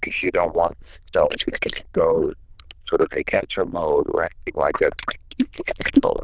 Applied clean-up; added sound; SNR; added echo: neural diffusion model UNIVERSE++.